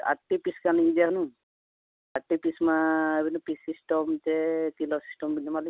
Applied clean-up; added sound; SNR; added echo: none; none; none; none.